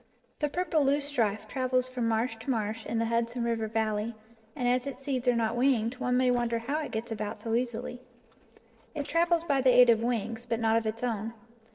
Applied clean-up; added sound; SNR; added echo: neural separator model SepFormer DNS4.